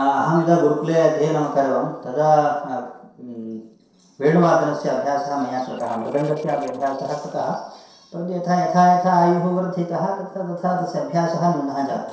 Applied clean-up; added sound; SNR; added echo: neural separator model SepFormer DNS4.